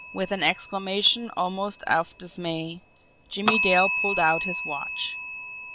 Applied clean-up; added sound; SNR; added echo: none; Bell; -2 dB; none.